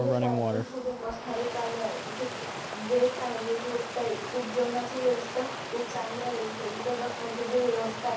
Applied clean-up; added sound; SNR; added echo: none; Stream; 4 dB; reverberation time 0.6 s.